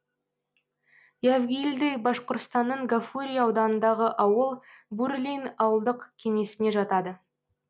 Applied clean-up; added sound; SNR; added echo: none; none; none; none.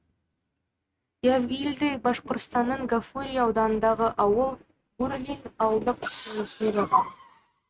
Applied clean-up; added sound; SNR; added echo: neural mask model RNNoise.